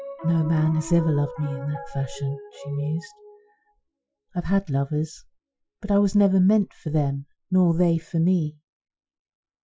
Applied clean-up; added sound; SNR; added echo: classical method Wiener filter.